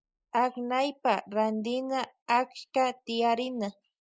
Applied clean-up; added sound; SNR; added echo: neural mask model Resemble Enhance denoiser.